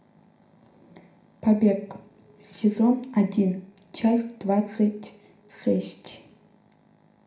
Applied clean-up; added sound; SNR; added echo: none; none; none; reverberation time 0.4 s.